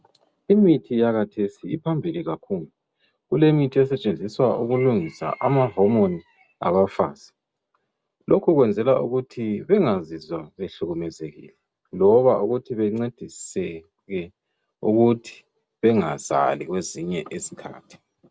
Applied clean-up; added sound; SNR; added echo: none; none; none; none.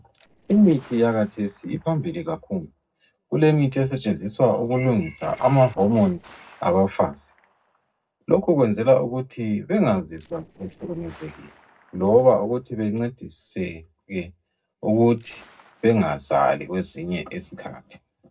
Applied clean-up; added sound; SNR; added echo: neural separator model SepFormer DNS4.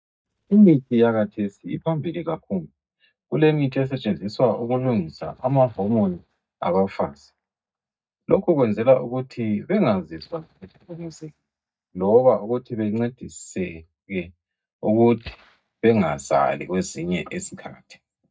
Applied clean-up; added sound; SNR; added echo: neural mask model DeepFilterNet 3.